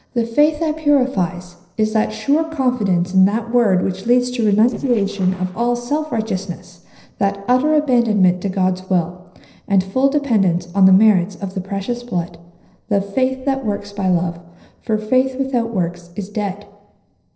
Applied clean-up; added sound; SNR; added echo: neural separator model SepFormer DNS4.